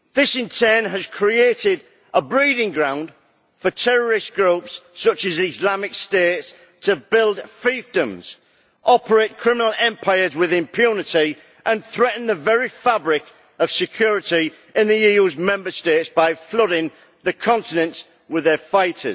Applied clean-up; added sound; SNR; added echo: none; none; none; none.